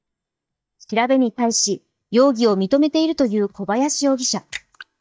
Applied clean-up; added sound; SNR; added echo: neural mask model DeepFilterNet 3.